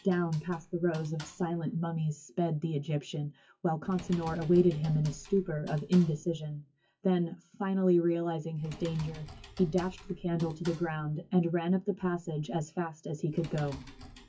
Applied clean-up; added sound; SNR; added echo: classical method WPE with log-MMSE.